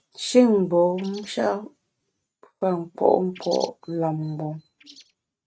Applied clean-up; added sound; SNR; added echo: neural mask model RNNoise.